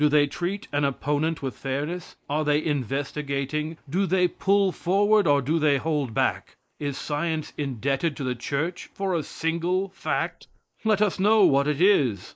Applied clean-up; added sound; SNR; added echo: neural mask model Resemble Enhance denoiser.